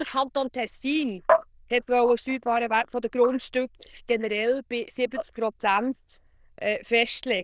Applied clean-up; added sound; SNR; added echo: neural diffusion model UNIVERSE++.